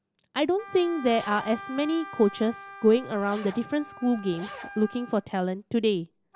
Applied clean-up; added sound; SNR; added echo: none; Wind instrument, woodwind instrument + Zipper (clothing); 16 dB; none.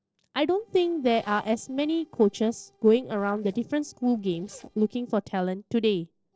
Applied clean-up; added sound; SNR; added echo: neural separator model SepFormer DNS4.